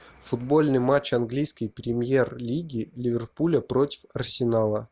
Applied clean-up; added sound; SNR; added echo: none; none; none; none.